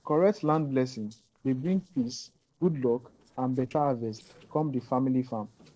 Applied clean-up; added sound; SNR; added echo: neural separator model SepFormer DNS4.